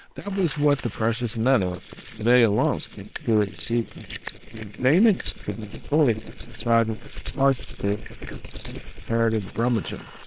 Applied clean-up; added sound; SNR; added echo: neural separator model SepFormer WHAM!.